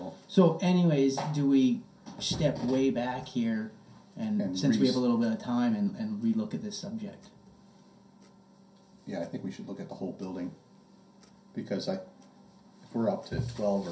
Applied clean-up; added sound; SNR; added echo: none; none; none; reverberation time 0.3 s.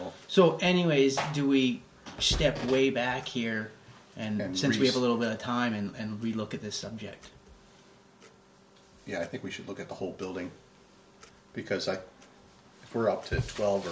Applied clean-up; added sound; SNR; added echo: none; none; none; none.